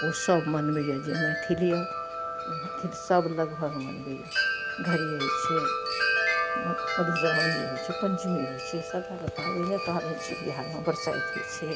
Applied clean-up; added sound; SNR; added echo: none; Wind chime; 1 dB; none.